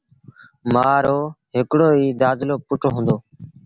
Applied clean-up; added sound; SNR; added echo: none; none; none; none.